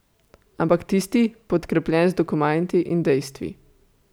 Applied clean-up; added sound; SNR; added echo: none; none; none; none.